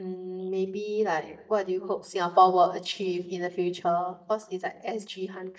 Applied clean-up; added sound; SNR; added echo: neural mask model DeepFilterNet 3.